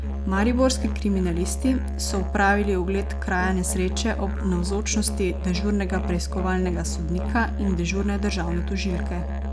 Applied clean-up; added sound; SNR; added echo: none; Musical instrument; 2 dB; none.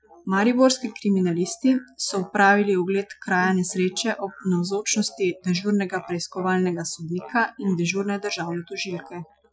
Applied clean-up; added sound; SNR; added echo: classical method Wiener filter.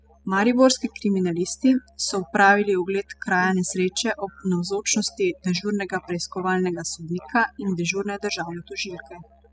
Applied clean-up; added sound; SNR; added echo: classical method spectral subtraction.